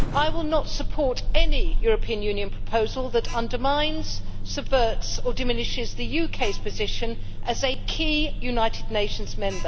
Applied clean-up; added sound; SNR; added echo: none; Alarm; -4 dB; none.